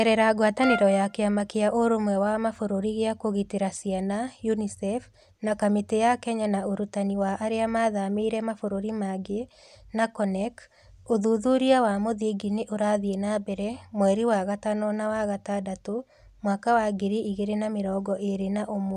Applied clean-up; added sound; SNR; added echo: none; Trumpet; 8 dB; none.